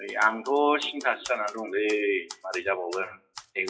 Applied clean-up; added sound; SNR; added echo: classical method WPE with log-MMSE.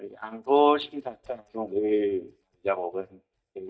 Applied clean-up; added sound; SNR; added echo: neural mask model DeepFilterNet 3.